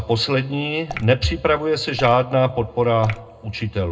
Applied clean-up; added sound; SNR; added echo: none; Drip / Water; 12 dB; reverberation time 0.2 s.